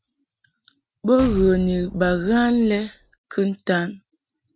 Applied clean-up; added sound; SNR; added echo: none; Explosion; 12 dB; none.